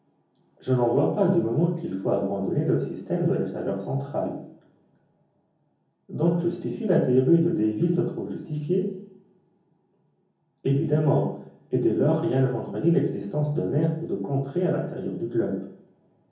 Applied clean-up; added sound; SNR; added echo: none; none; none; reverberation time 0.7 s.